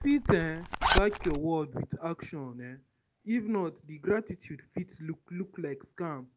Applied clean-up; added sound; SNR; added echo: none; Zipper (clothing); -3 dB; none.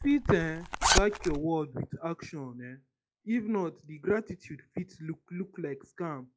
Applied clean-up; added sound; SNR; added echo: classical method log-MMSE.